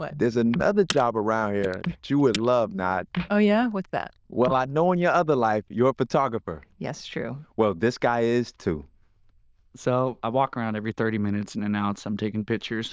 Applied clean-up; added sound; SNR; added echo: neural diffusion model UNIVERSE++.